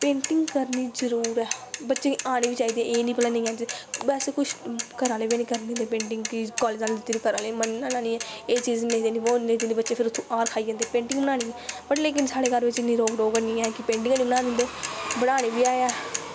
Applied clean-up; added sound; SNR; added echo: none; Mechanisms / Bicycle; 11 dB; none.